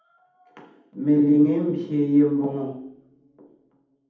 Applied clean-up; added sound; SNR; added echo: none; none; none; reverberation time 0.8 s.